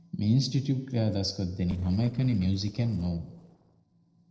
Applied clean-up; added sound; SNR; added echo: neural separator model SepFormer DNS4.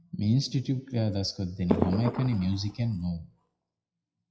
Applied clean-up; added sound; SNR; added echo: classical method WPE with log-MMSE.